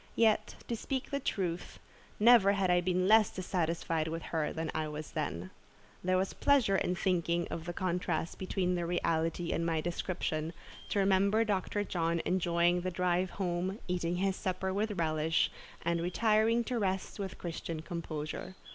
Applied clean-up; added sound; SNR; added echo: none; none; none; none.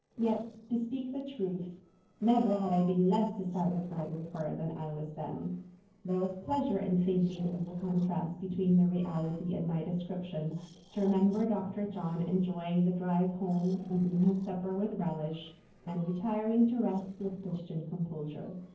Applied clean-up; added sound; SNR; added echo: neural separator model SepFormer DNS4.